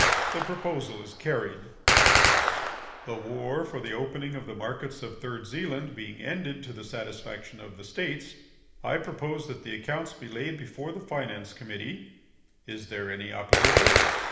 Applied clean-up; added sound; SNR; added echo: none; Gunshot, gunfire; -5 dB; reverberation time 1.0 s.